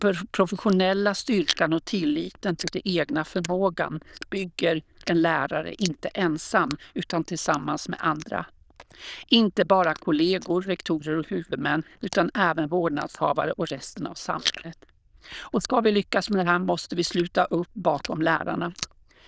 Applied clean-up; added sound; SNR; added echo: neural diffusion model UNIVERSE++.